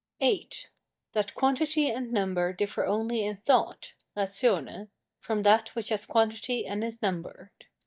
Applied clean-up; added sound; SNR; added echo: neural mask model DeepFilterNet 3.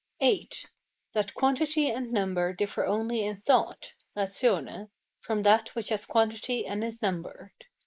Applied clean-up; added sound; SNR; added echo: neural mask model Resemble Enhance denoiser.